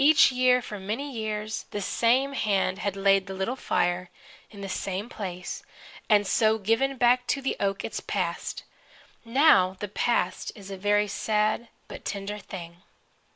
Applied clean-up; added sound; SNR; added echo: none; none; none; none.